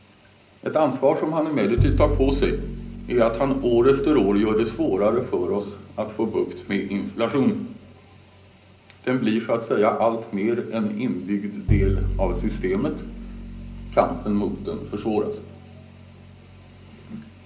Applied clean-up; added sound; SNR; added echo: none; Bowed string instrument; 7 dB; reverberation time 0.5 s.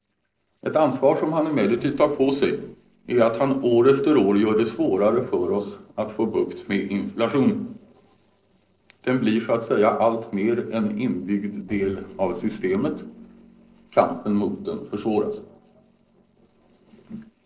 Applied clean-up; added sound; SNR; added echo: neural separator model SepFormer DNS4.